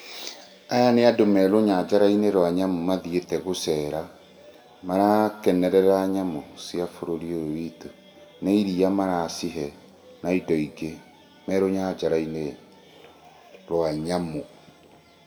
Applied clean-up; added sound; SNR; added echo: none; none; none; reverberation time 1.2 s.